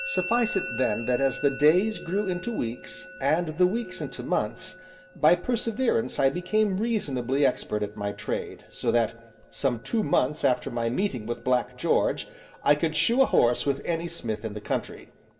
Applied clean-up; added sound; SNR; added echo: none; Musical instrument; 17 dB; reverberation time 0.3 s.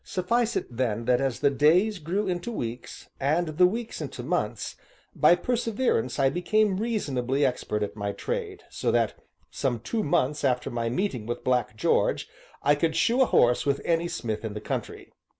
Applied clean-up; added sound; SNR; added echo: none; none; none; none.